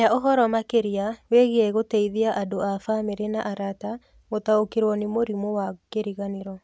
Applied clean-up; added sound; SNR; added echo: none; none; none; none.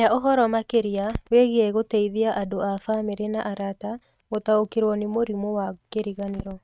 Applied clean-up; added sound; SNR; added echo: neural mask model RNNoise.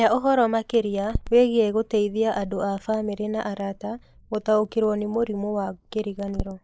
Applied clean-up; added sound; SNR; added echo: neural mask model Resemble Enhance denoiser.